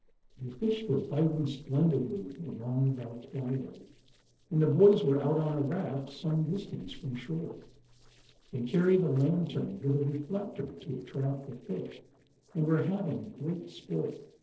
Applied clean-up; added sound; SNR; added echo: neural separator model SepFormer DNS4.